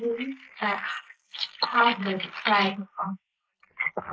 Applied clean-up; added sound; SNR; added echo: neural mask model Resemble Enhance denoiser.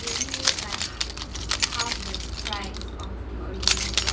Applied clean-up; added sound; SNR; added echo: none; Keys jangling; -4 dB; none.